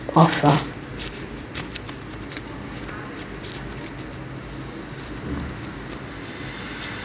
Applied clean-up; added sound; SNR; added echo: none; none; none; none.